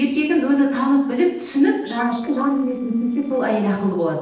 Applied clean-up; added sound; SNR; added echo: neural separator model SepFormer DNS4.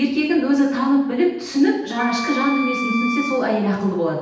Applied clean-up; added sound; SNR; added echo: none; Wind instrument, woodwind instrument; 9 dB; reverberation time 0.9 s.